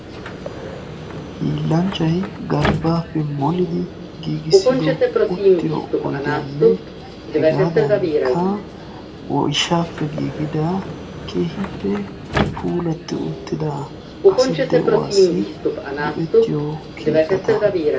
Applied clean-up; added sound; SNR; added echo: none; Subway, metro, underground; -3 dB; reverberation time 1.0 s.